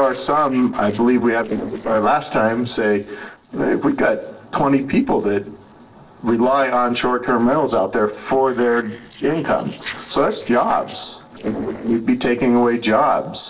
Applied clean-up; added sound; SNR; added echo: neural separator model SepFormer DNS4.